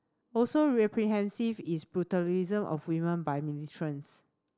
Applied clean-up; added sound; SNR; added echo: none; none; none; none.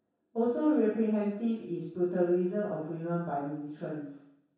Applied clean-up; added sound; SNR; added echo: none; none; none; reverberation time 0.7 s.